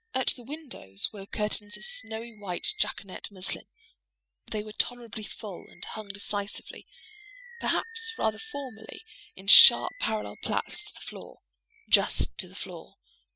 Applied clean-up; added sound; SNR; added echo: classical method spectral subtraction.